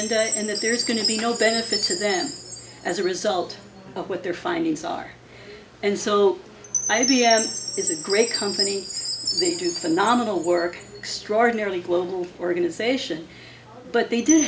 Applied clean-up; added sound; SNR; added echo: none; Chime; 6 dB; none.